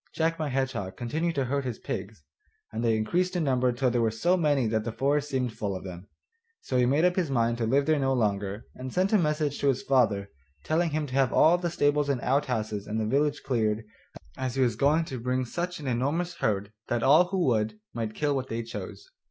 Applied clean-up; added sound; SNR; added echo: none; none; none; none.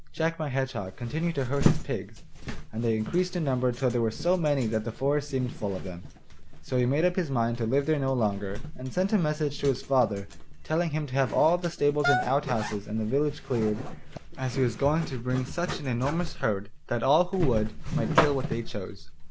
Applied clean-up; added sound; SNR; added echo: none; Wind instrument, woodwind instrument + Zipper (clothing); 6 dB; none.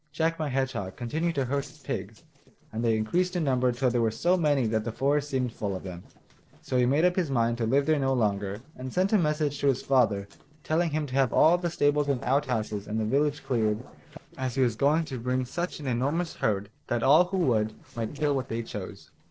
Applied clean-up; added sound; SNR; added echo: neural separator model SepFormer DNS4.